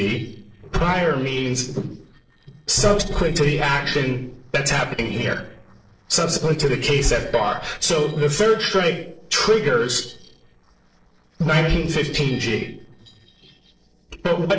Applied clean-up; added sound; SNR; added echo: neural separator model SepFormer DNS4.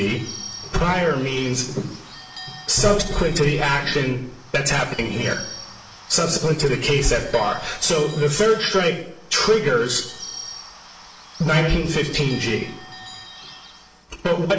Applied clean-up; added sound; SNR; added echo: none; Bird / Bell; 17 dB; reverberation time 0.9 s.